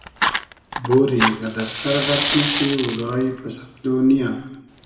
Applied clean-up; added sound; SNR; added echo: none; Fire; 4 dB; reverberation time 0.9 s.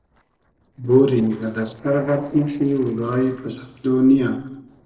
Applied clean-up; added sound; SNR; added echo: neural separator model SepFormer DNS4.